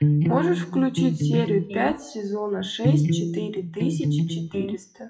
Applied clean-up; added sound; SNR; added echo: classical method WPE with log-MMSE.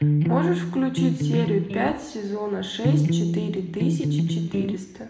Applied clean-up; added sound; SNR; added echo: none; Electric guitar; -4 dB; reverberation time 0.8 s.